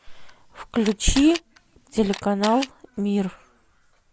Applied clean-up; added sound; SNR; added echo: none; Camera; 13 dB; none.